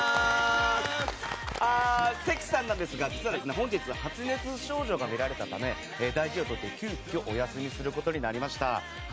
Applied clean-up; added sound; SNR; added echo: none; none; none; none.